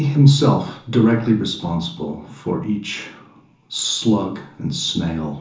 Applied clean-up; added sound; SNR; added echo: none; none; none; reverberation time 0.7 s.